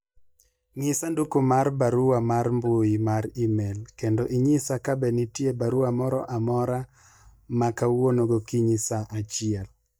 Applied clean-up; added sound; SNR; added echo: neural mask model DeepFilterNet 3.